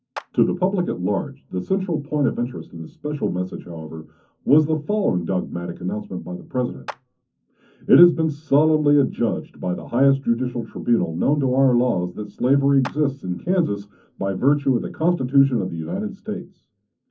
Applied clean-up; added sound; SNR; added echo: none; Clapping; 20 dB; reverberation time 0.3 s.